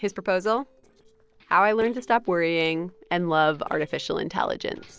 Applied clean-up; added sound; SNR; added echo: neural separator model SepFormer DNS4.